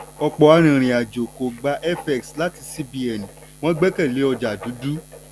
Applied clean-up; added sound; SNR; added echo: none; Buzz + Writing; 19 dB; none.